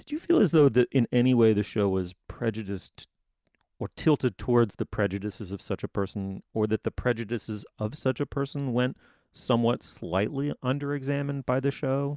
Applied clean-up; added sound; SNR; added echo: none; none; none; none.